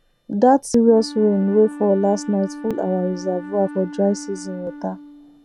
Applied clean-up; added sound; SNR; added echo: none; Wind instrument, woodwind instrument; 15 dB; none.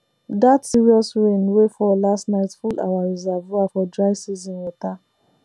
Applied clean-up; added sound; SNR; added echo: none; none; none; none.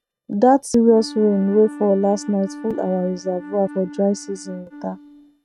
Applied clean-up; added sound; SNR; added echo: neural mask model RNNoise.